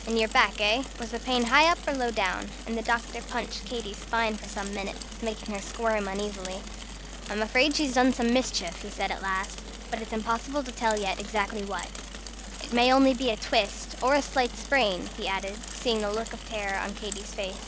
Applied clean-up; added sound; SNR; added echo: none; Mechanisms / Bicycle; 11 dB; none.